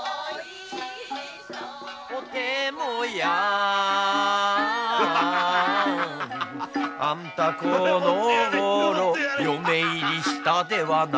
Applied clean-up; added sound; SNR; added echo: none; none; none; none.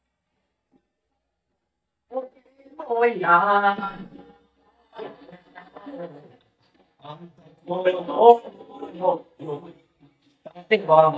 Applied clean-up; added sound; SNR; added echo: neural mask model DeepFilterNet 3.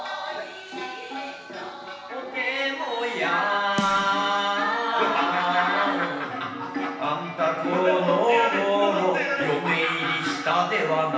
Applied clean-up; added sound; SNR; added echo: none; Snare drum; 14 dB; reverberation time 0.9 s.